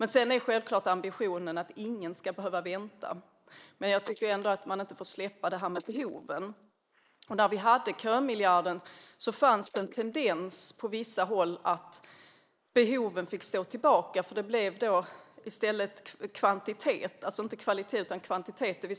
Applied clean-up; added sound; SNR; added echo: neural mask model Resemble Enhance denoiser.